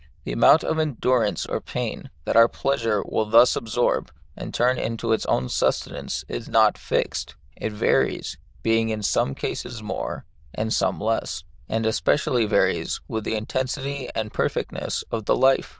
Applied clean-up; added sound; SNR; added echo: neural diffusion model UNIVERSE++.